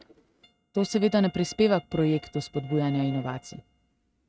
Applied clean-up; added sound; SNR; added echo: neural mask model RNNoise.